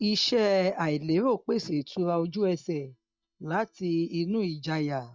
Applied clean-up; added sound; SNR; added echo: neural mask model DeepFilterNet 3.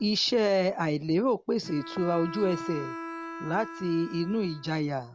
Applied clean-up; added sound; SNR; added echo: none; Bowed string instrument; 13 dB; none.